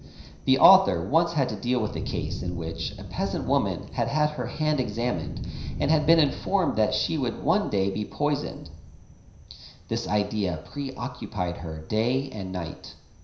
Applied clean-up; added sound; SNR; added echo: none; Thunder; 12 dB; reverberation time 0.5 s.